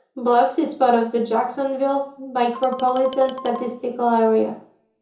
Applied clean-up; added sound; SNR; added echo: none; Marimba, xylophone; 14 dB; reverberation time 0.5 s.